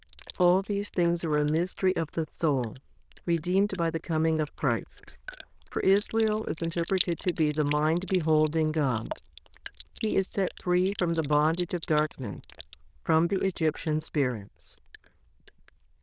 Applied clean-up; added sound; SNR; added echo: neural diffusion model UNIVERSE++.